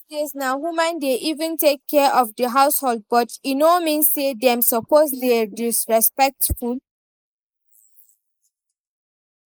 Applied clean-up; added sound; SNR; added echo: neural mask model Resemble Enhance denoiser.